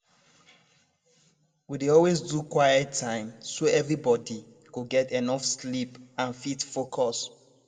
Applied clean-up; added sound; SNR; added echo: none; none; none; reverberation time 0.9 s.